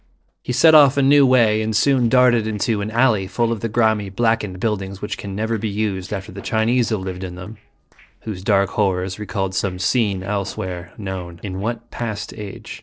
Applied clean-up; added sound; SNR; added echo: neural separator model SepFormer DNS4.